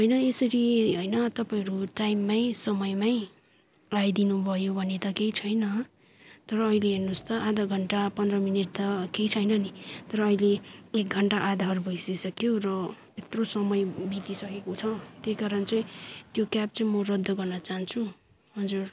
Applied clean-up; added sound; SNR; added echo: none; none; none; none.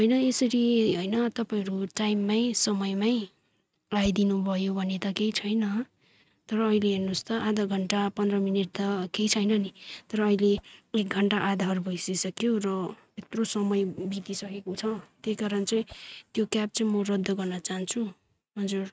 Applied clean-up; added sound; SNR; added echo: neural mask model RNNoise.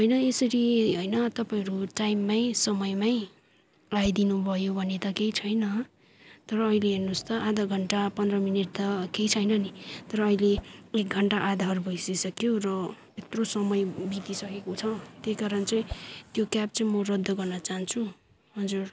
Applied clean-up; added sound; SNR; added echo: none; Whoosh, swoosh, swish; 13 dB; none.